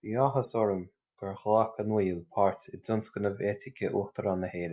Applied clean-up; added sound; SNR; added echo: none; none; none; none.